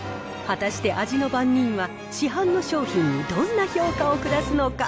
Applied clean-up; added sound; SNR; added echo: none; Organ; 18 dB; none.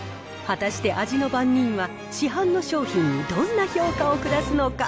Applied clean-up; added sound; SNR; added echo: none; none; none; none.